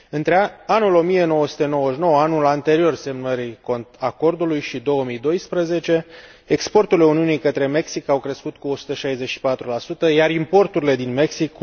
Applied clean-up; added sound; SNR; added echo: none; none; none; none.